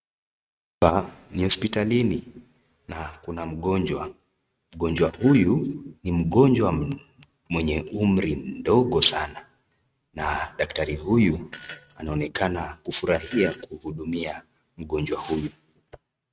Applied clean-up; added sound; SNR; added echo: neural mask model RNNoise.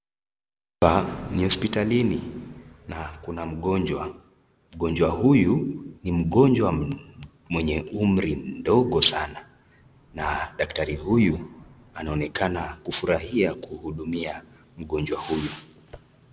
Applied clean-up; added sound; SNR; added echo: none; none; none; none.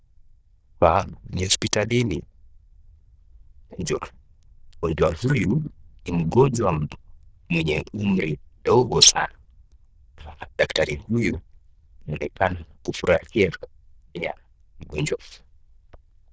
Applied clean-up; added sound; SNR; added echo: neural diffusion model UNIVERSE++.